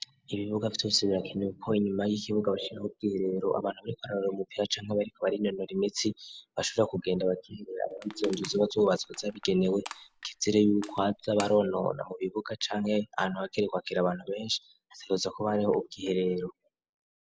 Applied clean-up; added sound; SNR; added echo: none; Crushing; 18 dB; none.